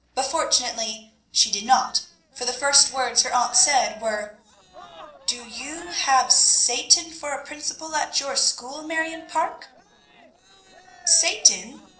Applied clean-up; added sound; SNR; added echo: neural separator model SepFormer DNS4.